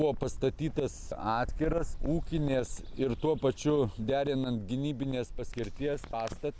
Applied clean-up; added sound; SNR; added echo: none; none; none; none.